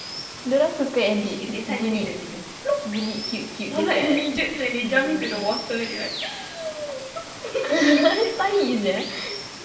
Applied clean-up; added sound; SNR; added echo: none; Water; 12 dB; reverberation time 1.0 s.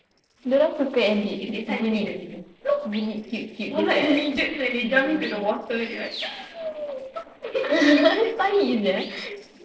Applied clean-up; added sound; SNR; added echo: neural separator model SepFormer DNS4.